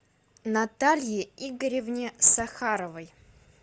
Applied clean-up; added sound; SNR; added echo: none; none; none; none.